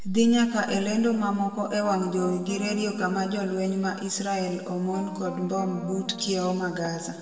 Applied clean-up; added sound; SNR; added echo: none; Wind instrument, woodwind instrument; 13 dB; reverberation time 1.5 s.